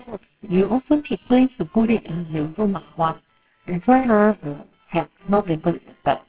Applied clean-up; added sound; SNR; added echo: neural separator model SepFormer WHAMR!.